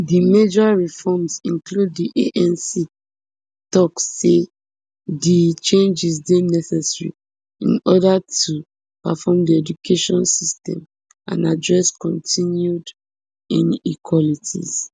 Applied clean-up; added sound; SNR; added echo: none; none; none; none.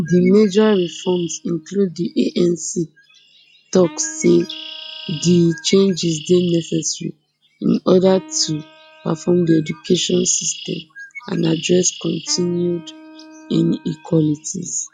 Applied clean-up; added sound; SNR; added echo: classical method log-MMSE.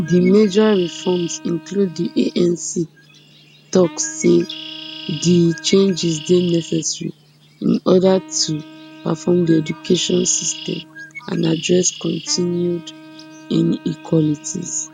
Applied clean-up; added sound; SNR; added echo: none; Bird + Wind instrument, woodwind instrument; 17 dB; none.